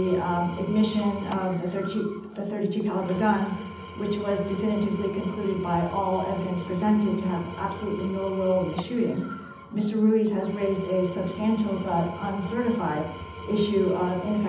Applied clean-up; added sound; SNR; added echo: none; Engine / Tools; 14 dB; reverberation time 0.8 s.